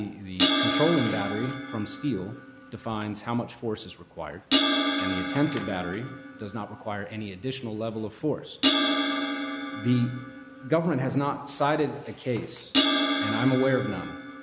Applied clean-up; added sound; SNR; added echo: none; Crash cymbal; -3 dB; none.